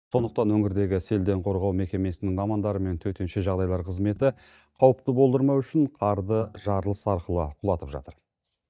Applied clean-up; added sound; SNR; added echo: neural mask model DeepFilterNet 3.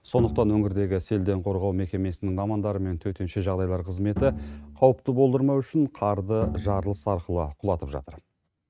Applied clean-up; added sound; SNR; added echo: neural mask model RNNoise.